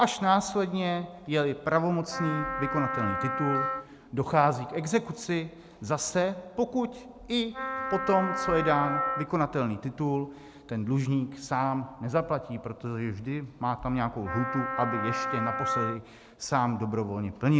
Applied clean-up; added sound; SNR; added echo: none; Wind instrument, woodwind instrument; 4 dB; none.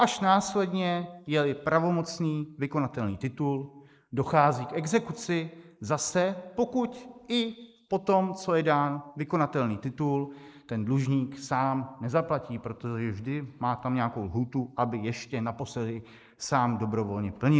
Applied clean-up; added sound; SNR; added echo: neural mask model Resemble Enhance denoiser.